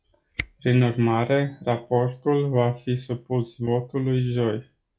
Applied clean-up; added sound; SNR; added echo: classical method log-MMSE.